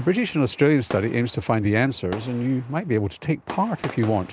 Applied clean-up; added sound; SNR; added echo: none; Fireworks; 17 dB; none.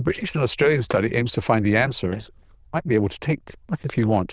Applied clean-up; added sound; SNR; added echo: neural diffusion model UNIVERSE++.